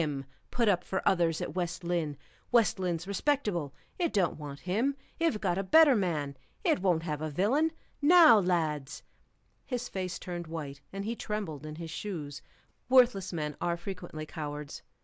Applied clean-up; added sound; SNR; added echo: none; none; none; none.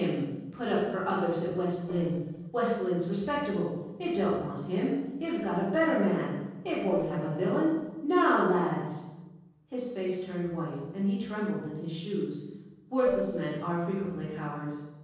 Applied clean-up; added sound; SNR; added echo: neural separator model SepFormer DNS4.